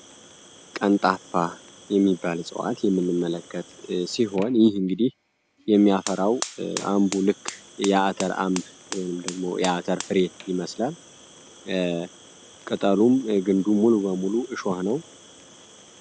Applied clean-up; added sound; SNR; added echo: none; Fire; 17 dB; none.